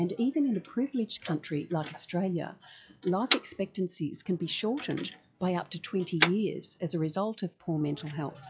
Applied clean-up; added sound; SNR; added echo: classical method log-MMSE.